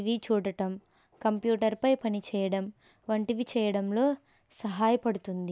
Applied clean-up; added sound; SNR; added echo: none; none; none; none.